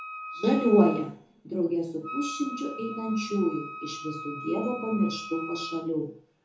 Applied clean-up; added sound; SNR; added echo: none; Wind instrument, woodwind instrument; 11 dB; reverberation time 1.0 s.